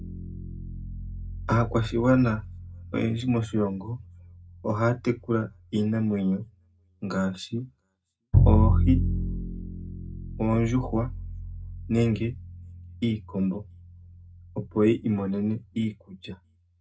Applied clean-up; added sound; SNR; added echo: none; Bowed string instrument; 3 dB; reverberation time 0.2 s.